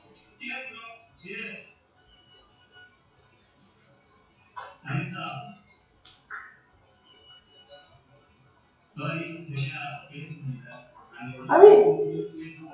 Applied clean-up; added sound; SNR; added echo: classical method WPE with log-MMSE.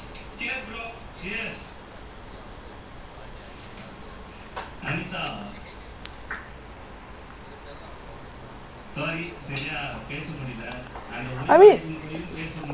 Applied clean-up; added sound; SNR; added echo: none; none; none; none.